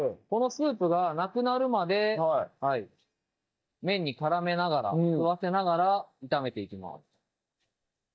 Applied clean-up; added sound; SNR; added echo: neural mask model DeepFilterNet 3.